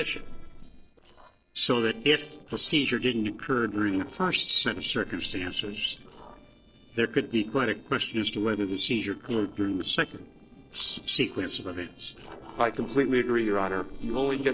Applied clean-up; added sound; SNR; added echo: neural separator model SepFormer DNS4.